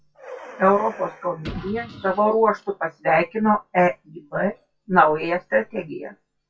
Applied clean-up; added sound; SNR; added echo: classical method WPE with log-MMSE.